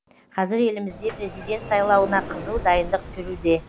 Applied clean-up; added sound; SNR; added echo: none; Sliding door; 12 dB; none.